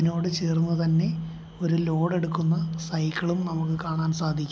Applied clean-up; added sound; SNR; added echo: none; none; none; none.